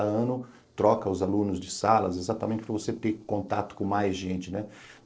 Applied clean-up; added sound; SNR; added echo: neural separator model SepFormer DNS4.